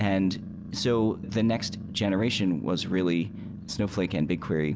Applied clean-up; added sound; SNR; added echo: none; Growling; 12 dB; none.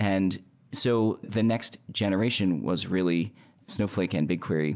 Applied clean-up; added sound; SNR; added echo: none; none; none; none.